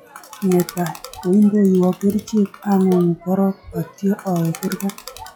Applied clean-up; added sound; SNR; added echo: classical method log-MMSE.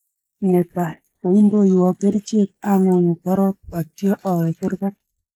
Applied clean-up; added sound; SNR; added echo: neural mask model Resemble Enhance denoiser.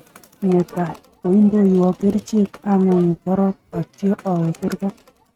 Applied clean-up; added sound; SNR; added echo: neural mask model RNNoise.